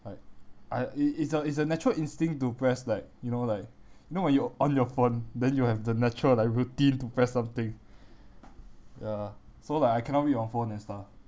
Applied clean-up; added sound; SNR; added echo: none; none; none; none.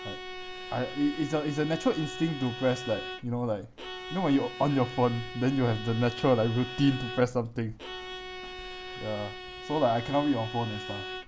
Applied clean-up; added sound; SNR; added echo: none; Bowed string instrument; 11 dB; none.